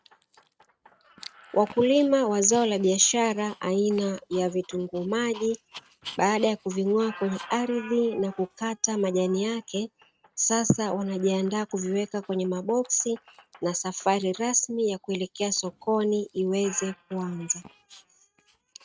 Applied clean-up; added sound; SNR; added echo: neural mask model RNNoise.